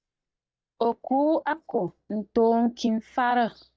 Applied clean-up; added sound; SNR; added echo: neural mask model DeepFilterNet 3.